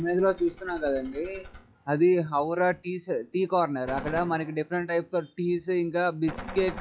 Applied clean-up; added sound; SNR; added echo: classical method log-MMSE.